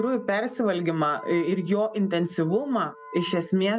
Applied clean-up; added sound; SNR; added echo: none; Wind instrument, woodwind instrument; 20 dB; none.